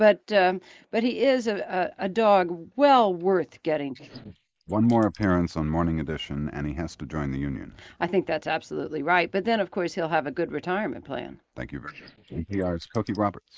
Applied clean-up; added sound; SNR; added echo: neural mask model Resemble Enhance denoiser.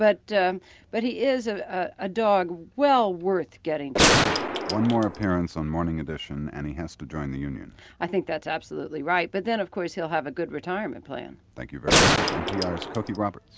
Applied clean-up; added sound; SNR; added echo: none; Gunshot, gunfire; -4 dB; none.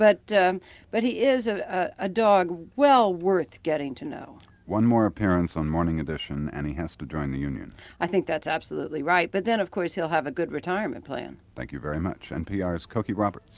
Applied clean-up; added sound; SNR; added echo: none; none; none; none.